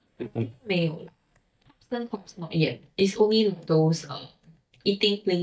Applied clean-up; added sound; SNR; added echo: neural mask model DeepFilterNet 3.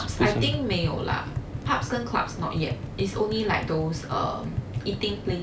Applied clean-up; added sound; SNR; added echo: none; Tap; 7 dB; none.